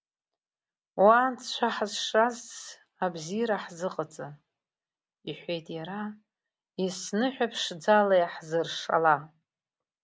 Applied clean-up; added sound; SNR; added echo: none; none; none; none.